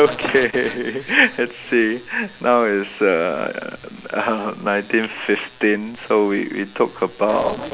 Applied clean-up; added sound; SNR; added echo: none; none; none; none.